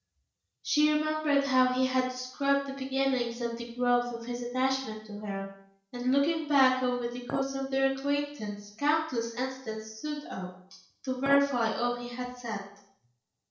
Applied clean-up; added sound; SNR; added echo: neural separator model SepFormer DNS4.